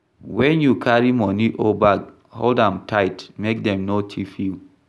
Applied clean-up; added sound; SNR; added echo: none; none; none; none.